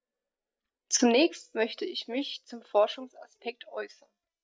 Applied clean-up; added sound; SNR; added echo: neural mask model DeepFilterNet 3.